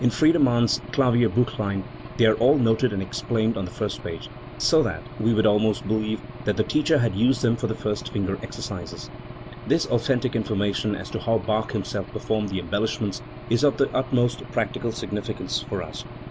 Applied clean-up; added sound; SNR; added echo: none; Engine / Aircraft; 14 dB; none.